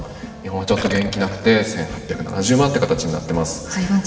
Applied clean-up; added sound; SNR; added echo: none; Burping, eructation; 10 dB; reverberation time 1.7 s.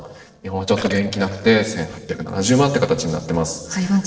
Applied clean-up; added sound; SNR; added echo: neural separator model SepFormer DNS4.